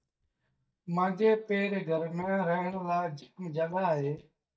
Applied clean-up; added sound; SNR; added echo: neural mask model DeepFilterNet 3.